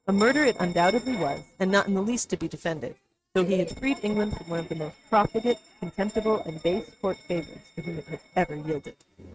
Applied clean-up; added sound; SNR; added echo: neural mask model RNNoise.